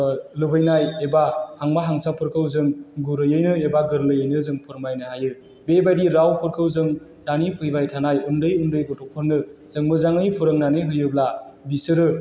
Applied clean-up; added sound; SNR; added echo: none; none; none; none.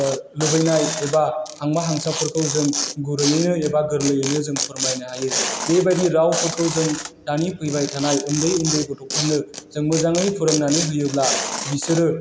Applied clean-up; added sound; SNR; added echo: none; Tearing; 6 dB; none.